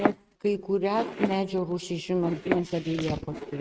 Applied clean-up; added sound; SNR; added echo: neural mask model RNNoise.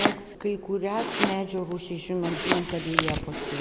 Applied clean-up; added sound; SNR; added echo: none; Domestic sounds, home sounds + Chewing, mastication; 0 dB; none.